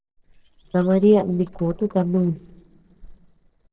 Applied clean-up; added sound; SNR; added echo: neural separator model SepFormer DNS4.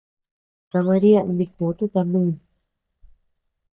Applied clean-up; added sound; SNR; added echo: neural mask model DeepFilterNet 3.